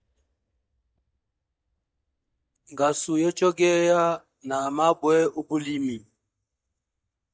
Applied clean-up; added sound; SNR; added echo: neural mask model DeepFilterNet 3.